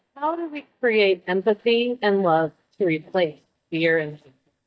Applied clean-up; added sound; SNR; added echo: neural mask model DeepFilterNet 3.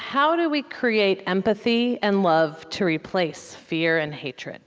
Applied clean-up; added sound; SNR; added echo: none; none; none; none.